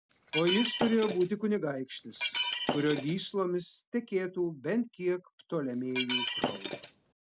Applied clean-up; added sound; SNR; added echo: none; Shatter; 1 dB; none.